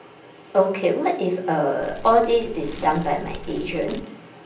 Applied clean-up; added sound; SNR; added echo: none; Fire; 13 dB; reverberation time 0.6 s.